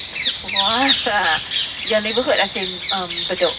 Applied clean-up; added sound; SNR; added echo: none; Bird vocalization, bird call, bird song; 1 dB; reverberation time 0.4 s.